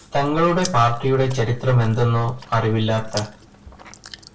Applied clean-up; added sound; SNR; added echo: none; Chewing, mastication; 20 dB; reverberation time 0.2 s.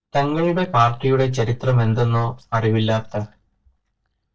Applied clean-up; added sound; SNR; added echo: neural mask model DeepFilterNet 3.